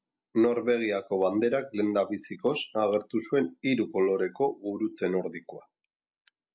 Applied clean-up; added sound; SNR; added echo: none; none; none; none.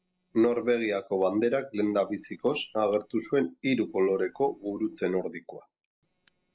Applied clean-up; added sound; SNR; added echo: neural separator model SepFormer DNS4.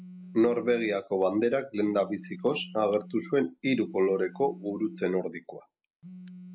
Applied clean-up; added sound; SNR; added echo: none; Telephone; 18 dB; none.